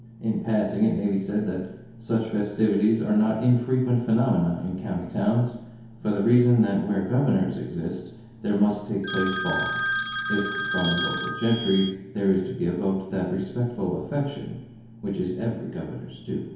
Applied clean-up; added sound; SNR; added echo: none; Telephone; -1 dB; reverberation time 1.0 s.